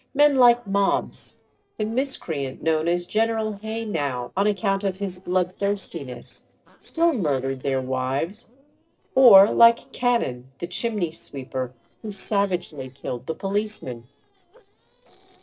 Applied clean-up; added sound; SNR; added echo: neural separator model SepFormer DNS4.